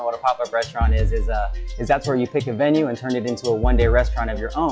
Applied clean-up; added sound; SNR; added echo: classical method log-MMSE.